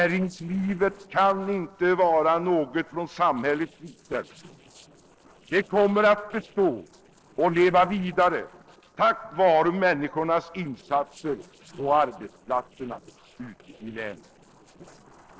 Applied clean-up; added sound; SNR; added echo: neural separator model SepFormer DNS4.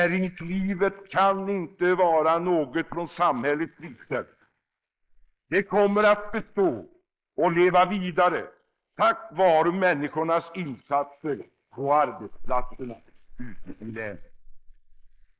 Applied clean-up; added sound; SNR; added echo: neural mask model Resemble Enhance denoiser.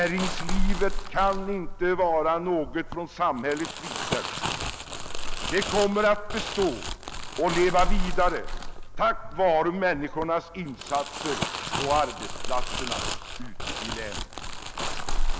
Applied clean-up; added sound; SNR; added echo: none; Crumpling, crinkling; 1 dB; none.